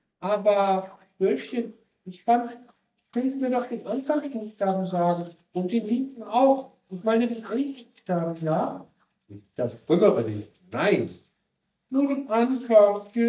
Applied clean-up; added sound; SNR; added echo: neural mask model DeepFilterNet 3.